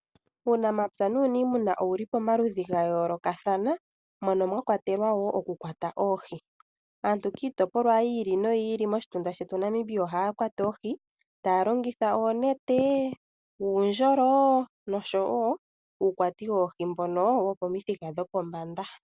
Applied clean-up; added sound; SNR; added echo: none; none; none; none.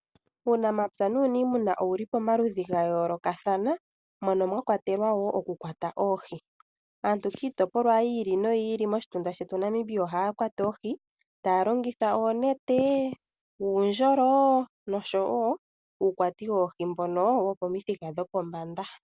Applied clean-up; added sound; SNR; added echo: none; Tambourine; 17 dB; none.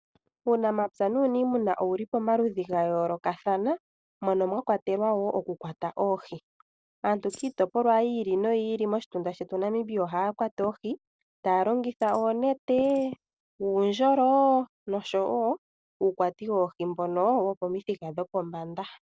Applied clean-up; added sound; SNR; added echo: neural separator model SepFormer DNS4.